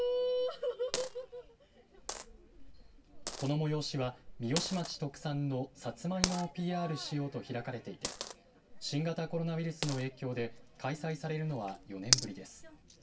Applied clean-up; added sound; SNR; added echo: none; Coin (dropping); 6 dB; reverberation time 0.2 s.